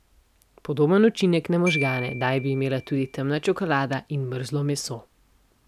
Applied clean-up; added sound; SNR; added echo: none; Glockenspiel; 12 dB; none.